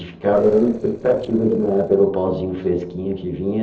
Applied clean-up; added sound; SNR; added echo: neural separator model SepFormer DNS4.